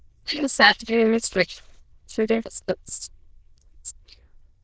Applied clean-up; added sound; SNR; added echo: neural diffusion model UNIVERSE++.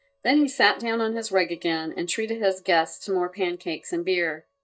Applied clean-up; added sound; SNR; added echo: neural mask model DeepFilterNet 3.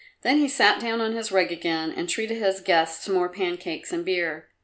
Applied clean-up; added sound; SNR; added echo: none; none; none; none.